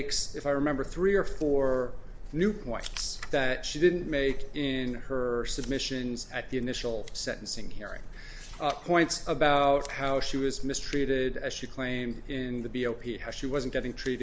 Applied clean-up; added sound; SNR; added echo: none; none; none; none.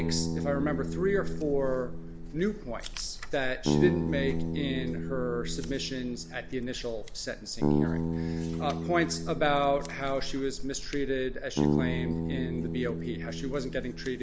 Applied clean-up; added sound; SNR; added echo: none; Bass guitar; 2 dB; none.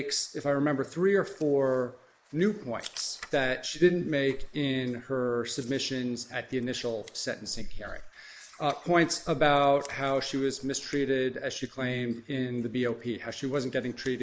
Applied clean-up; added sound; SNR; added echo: neural mask model Resemble Enhance denoiser.